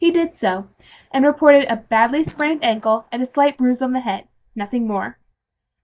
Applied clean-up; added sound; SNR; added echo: neural mask model DeepFilterNet 3.